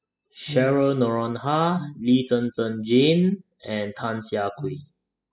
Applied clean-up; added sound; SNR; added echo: classical method spectral subtraction.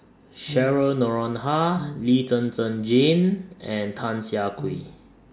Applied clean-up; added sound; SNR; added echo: none; Brass instrument; 13 dB; none.